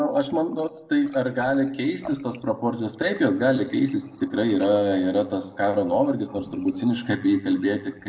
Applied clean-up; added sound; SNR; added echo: neural separator model SepFormer DNS4.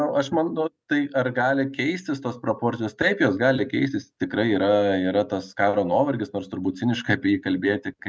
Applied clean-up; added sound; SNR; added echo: none; none; none; none.